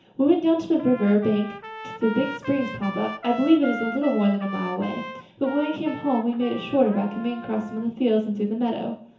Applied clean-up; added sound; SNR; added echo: none; Trumpet; 14 dB; reverberation time 0.7 s.